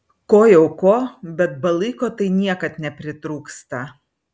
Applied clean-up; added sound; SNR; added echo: none; none; none; none.